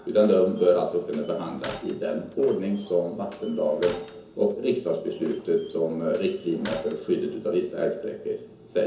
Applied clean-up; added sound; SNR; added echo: none; Slam; 19 dB; reverberation time 0.6 s.